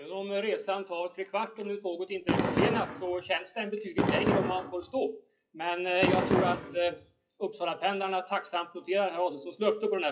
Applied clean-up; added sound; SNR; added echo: classical method WPE with log-MMSE.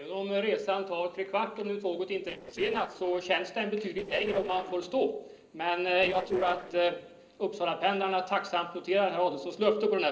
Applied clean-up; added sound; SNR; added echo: neural separator model SepFormer DNS4.